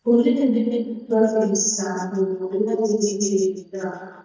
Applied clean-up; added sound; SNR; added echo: neural mask model DeepFilterNet 3.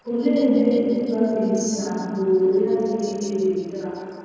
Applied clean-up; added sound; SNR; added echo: neural separator model SepFormer DNS4.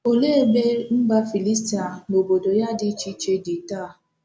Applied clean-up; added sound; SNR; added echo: none; none; none; none.